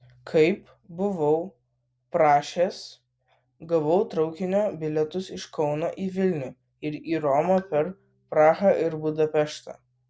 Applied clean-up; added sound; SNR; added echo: none; none; none; none.